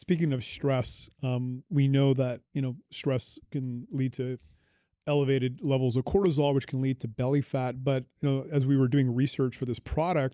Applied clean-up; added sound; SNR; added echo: none; none; none; none.